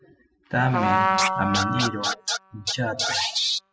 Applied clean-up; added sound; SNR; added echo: classical method spectral subtraction.